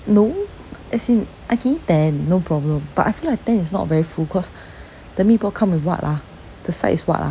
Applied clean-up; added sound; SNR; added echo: none; none; none; none.